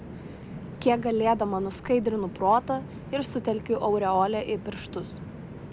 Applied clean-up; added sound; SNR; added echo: none; Train; 13 dB; none.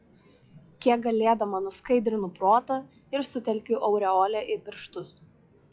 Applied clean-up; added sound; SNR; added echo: classical method log-MMSE.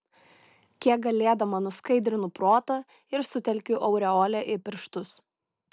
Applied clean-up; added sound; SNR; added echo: none; none; none; none.